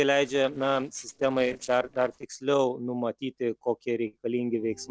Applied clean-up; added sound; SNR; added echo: neural separator model SepFormer DNS4.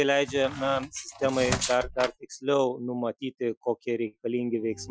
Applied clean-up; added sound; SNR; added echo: classical method Wiener filter.